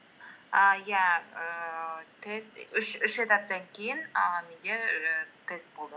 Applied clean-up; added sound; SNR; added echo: none; none; none; none.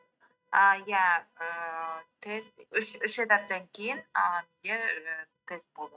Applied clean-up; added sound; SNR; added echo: neural mask model RNNoise.